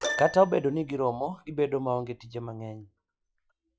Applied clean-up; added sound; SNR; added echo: classical method log-MMSE.